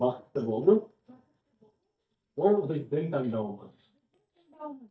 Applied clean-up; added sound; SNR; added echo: neural mask model DeepFilterNet 3.